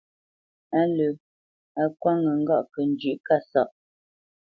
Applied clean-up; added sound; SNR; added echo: none; none; none; none.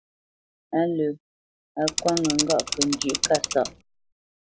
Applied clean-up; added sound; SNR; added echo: none; Mechanisms / Bicycle; 2 dB; none.